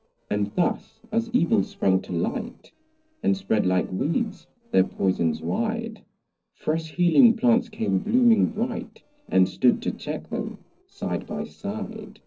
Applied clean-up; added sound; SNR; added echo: neural separator model SepFormer DNS4.